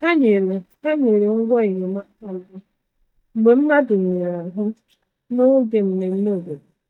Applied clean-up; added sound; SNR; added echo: neural mask model DeepFilterNet 3.